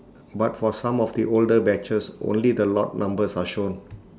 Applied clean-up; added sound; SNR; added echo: none; none; none; none.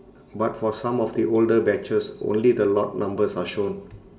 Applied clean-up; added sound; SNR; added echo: none; none; none; reverberation time 1.0 s.